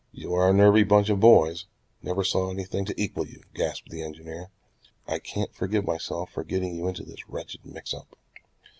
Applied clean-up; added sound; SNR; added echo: none; none; none; none.